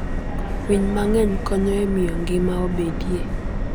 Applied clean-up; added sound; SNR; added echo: none; Subway, metro, underground; 1 dB; none.